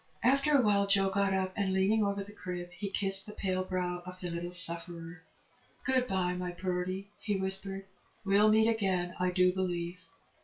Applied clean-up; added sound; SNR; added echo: classical method WPE with log-MMSE.